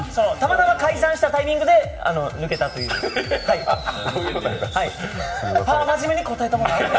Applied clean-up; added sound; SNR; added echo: none; Fireworks; 17 dB; reverberation time 0.5 s.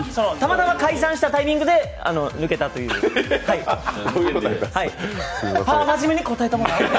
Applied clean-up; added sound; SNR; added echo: none; none; none; none.